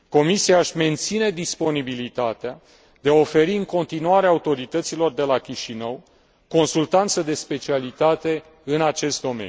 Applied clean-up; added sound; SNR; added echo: none; none; none; none.